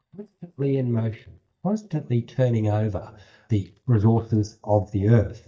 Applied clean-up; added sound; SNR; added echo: neural mask model DeepFilterNet 3.